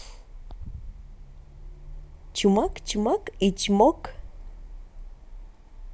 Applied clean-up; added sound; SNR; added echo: none; none; none; none.